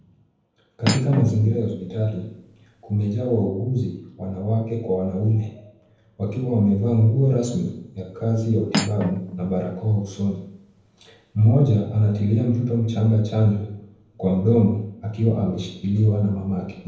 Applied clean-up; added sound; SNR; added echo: none; Cutlery, silverware; 9 dB; reverberation time 0.9 s.